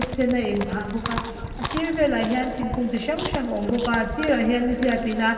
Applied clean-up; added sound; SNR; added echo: none; Chewing, mastication; 9 dB; reverberation time 2.4 s.